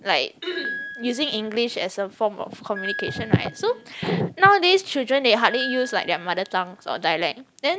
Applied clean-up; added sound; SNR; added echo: none; Piano; 14 dB; none.